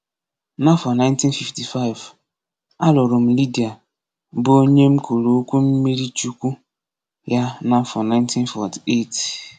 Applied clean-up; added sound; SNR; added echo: none; none; none; none.